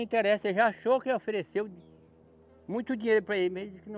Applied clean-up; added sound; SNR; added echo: none; none; none; none.